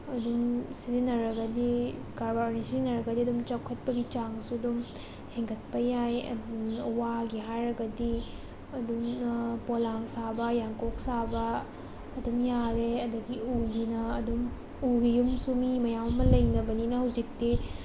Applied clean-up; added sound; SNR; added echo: none; none; none; none.